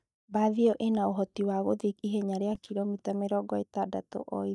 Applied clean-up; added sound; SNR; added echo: neural mask model DeepFilterNet 3.